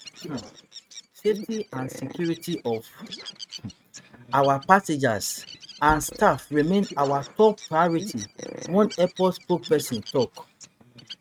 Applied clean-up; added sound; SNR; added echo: neural mask model RNNoise.